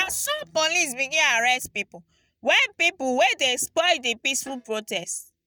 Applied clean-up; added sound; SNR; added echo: neural mask model DeepFilterNet 3.